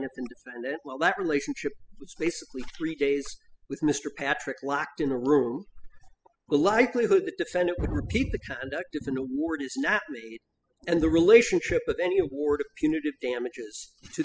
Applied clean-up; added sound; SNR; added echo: classical method spectral subtraction.